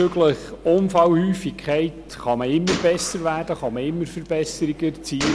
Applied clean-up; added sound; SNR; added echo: none; Gunshot, gunfire; 14 dB; none.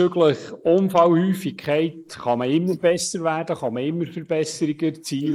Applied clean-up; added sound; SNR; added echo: neural mask model Resemble Enhance denoiser.